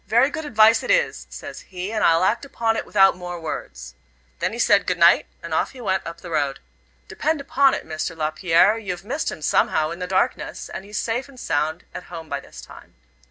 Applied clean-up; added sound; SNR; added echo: none; none; none; none.